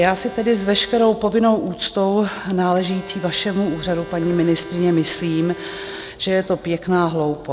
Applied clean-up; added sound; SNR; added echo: none; Bowed string instrument; 18 dB; none.